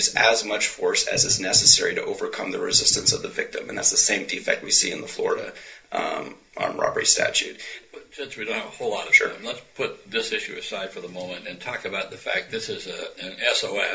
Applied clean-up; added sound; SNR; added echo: none; none; none; reverberation time 0.3 s.